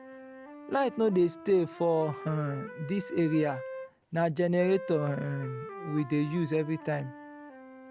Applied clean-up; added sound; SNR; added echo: none; Wind instrument, woodwind instrument; 14 dB; none.